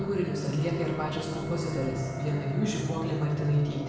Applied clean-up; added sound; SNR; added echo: none; none; none; reverberation time 1.0 s.